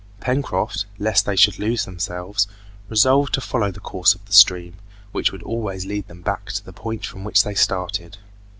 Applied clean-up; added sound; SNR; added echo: none; none; none; none.